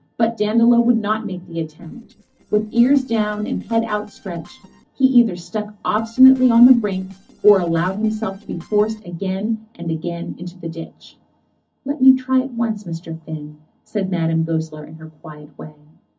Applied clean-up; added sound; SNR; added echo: neural separator model SepFormer DNS4.